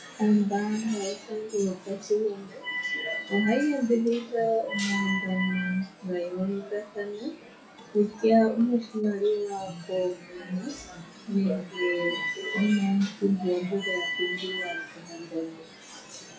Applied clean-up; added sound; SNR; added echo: classical method WPE with log-MMSE.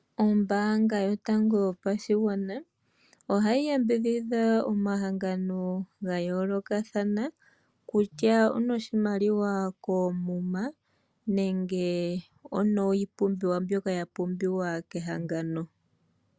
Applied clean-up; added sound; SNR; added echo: none; none; none; none.